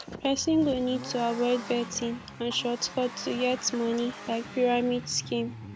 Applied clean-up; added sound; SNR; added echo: none; Accelerating, revving, vroom; 13 dB; none.